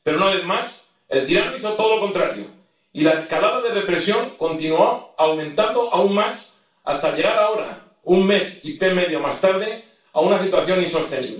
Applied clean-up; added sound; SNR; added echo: none; none; none; reverberation time 0.4 s.